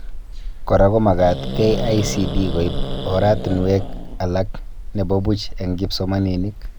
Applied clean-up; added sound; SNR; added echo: none; Growling; 5 dB; none.